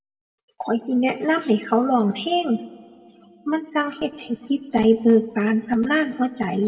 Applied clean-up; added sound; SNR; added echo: none; none; none; reverberation time 1.2 s.